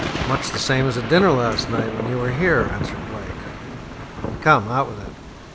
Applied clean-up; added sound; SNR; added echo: none; Thunder / Rain; 6 dB; none.